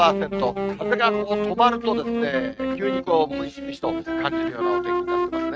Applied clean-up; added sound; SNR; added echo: neural mask model RNNoise.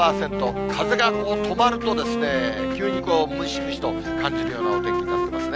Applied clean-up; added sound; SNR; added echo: none; Wind instrument, woodwind instrument; 1 dB; none.